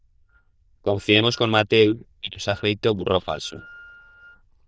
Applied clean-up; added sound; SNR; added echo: neural diffusion model UNIVERSE++.